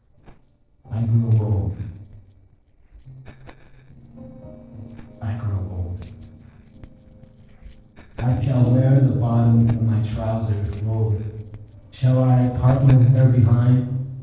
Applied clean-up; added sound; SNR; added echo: neural separator model SepFormer DNS4.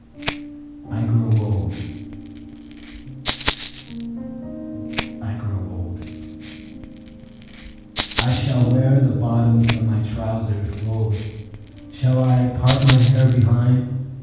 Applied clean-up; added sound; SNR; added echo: none; Rattle (instrument); 13 dB; reverberation time 1.2 s.